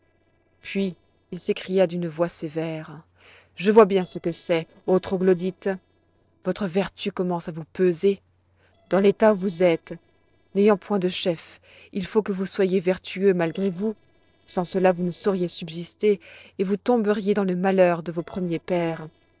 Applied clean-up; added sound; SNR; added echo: neural separator model SepFormer DNS4.